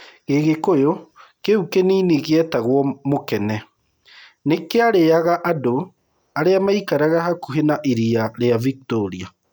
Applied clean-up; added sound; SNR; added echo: none; none; none; none.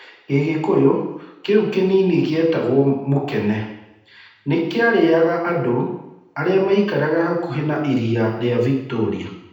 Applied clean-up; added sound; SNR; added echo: none; none; none; reverberation time 0.9 s.